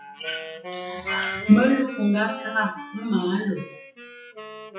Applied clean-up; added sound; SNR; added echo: classical method WPE with log-MMSE.